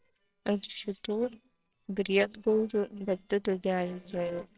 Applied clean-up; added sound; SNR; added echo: neural separator model SepFormer WHAMR!.